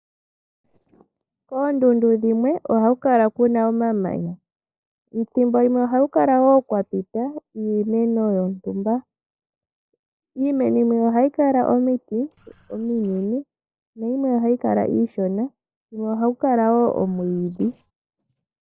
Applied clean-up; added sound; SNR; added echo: neural separator model SepFormer DNS4.